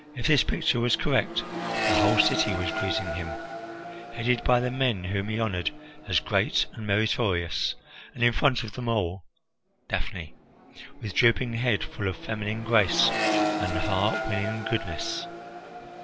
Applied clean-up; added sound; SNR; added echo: none; Accelerating, revving, vroom; 6 dB; none.